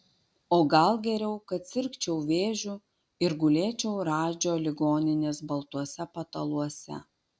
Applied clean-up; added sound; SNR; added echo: none; none; none; none.